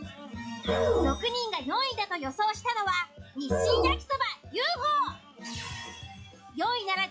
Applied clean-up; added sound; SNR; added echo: classical method log-MMSE.